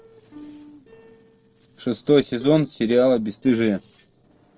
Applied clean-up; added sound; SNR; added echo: neural separator model SepFormer DNS4.